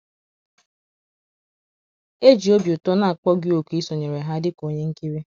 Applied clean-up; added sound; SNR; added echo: none; none; none; none.